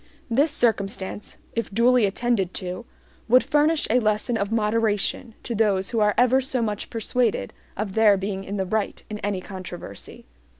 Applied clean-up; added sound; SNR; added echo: none; none; none; none.